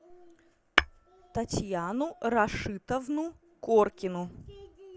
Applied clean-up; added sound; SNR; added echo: none; Tap / Hammer; 0 dB; none.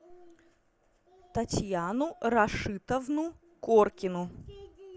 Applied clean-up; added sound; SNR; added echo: none; none; none; none.